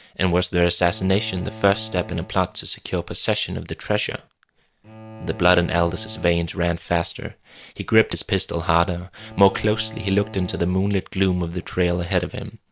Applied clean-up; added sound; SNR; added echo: none; Bowed string instrument; 19 dB; none.